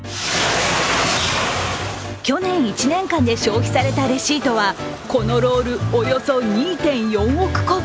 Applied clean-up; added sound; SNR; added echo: none; none; none; none.